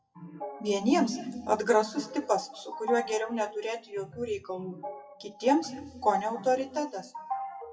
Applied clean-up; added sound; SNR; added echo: classical method WPE with log-MMSE.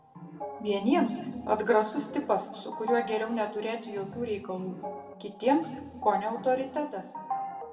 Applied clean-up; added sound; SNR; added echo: none; Organ; 12 dB; reverberation time 1.4 s.